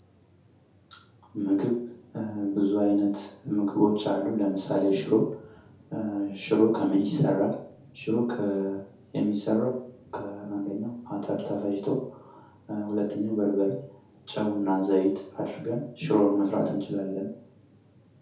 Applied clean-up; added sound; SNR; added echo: none; Cricket; 13 dB; reverberation time 0.6 s.